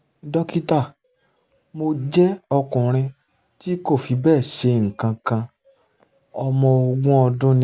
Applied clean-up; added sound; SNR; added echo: none; none; none; none.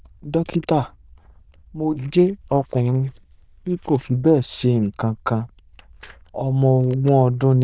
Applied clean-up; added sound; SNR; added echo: neural diffusion model UNIVERSE++.